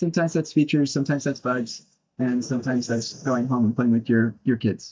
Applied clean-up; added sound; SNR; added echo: neural mask model DeepFilterNet 3.